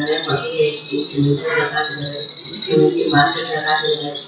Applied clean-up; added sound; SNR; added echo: classical method WPE with log-MMSE.